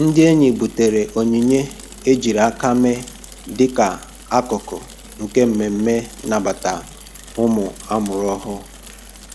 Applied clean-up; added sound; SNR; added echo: none; Mechanisms / Bicycle; 18 dB; none.